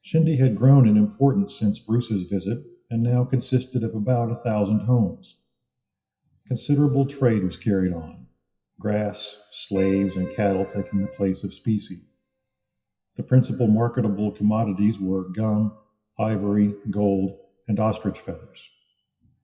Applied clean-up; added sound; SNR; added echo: classical method WPE with log-MMSE.